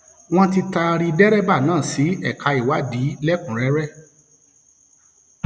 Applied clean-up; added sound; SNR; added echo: none; none; none; none.